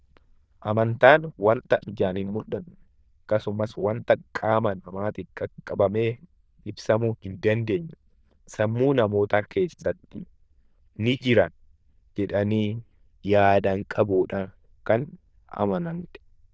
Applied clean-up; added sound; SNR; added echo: neural diffusion model UNIVERSE++.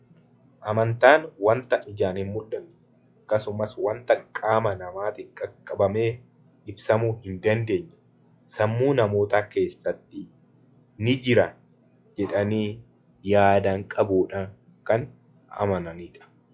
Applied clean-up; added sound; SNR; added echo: classical method log-MMSE.